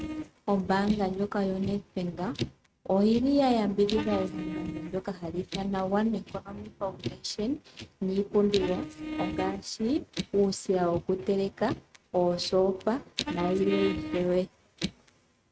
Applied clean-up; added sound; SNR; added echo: neural mask model RNNoise.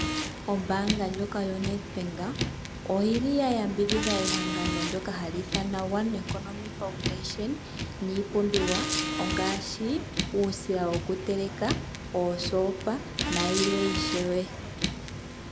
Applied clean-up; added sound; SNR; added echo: none; Car; 3 dB; none.